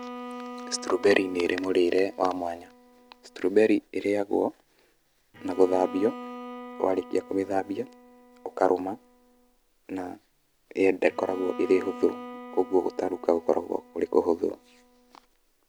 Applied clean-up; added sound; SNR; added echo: none; Bowed string instrument; 16 dB; none.